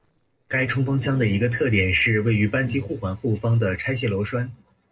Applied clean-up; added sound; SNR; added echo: neural separator model SepFormer DNS4.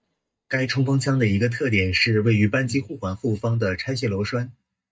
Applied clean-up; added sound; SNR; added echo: neural mask model DeepFilterNet 3.